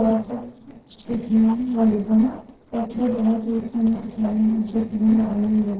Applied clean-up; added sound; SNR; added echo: neural separator model SepFormer DNS4.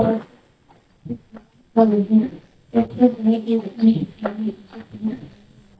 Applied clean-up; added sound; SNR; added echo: neural mask model DeepFilterNet 3.